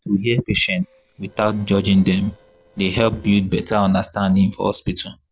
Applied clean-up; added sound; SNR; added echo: neural separator model SepFormer DNS4.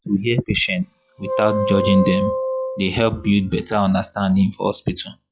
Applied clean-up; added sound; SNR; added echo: classical method log-MMSE.